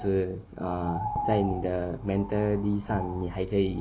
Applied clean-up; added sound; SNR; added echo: none; Bird; 9 dB; none.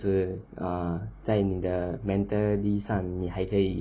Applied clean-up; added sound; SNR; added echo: none; none; none; none.